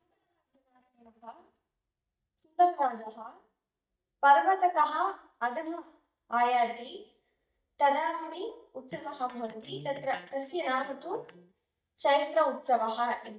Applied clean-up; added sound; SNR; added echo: neural mask model DeepFilterNet 3.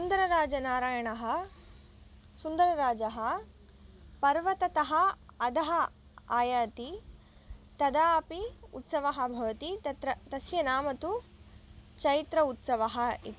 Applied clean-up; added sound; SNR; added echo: none; none; none; none.